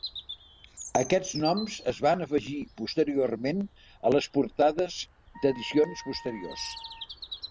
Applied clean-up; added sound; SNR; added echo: none; Wind instrument, woodwind instrument + Bird vocalization, bird call, bird song; 15 dB; none.